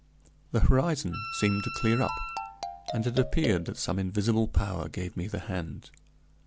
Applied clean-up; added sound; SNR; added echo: none; Wind instrument, woodwind instrument + Marimba, xylophone; 10 dB; none.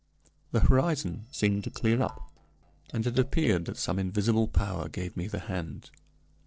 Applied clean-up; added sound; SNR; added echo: neural separator model SepFormer DNS4.